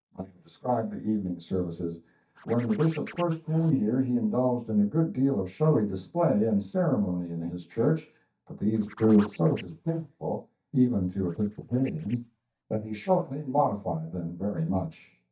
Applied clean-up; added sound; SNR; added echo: neural mask model DeepFilterNet 3.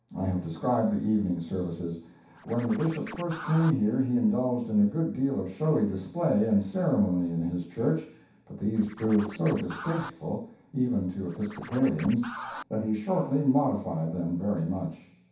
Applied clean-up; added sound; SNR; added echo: none; Scratching (performance technique); 13 dB; reverberation time 0.7 s.